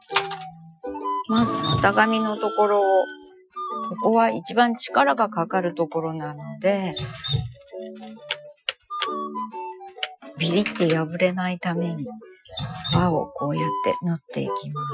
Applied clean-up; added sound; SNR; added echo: classical method Wiener filter.